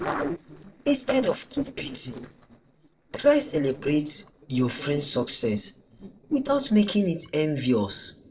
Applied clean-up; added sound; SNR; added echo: neural separator model SepFormer DNS4.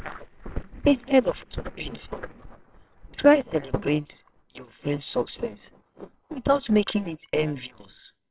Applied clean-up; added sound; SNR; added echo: neural separator model SepFormer WHAMR!.